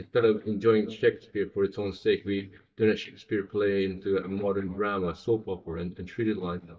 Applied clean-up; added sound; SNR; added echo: neural mask model DeepFilterNet 3.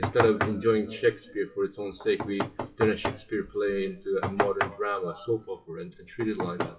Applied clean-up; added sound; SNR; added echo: classical method WPE with log-MMSE.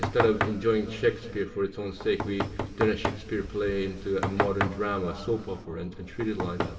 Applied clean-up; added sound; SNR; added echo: none; Knock; 5 dB; reverberation time 2.3 s.